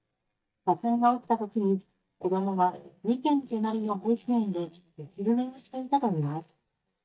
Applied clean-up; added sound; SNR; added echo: neural mask model DeepFilterNet 3.